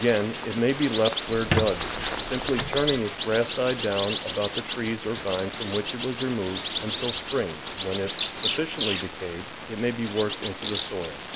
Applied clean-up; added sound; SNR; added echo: none; Squeak + Bird vocalization, bird call, bird song; -2 dB; none.